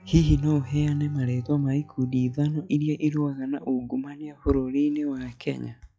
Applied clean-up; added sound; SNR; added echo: classical method log-MMSE.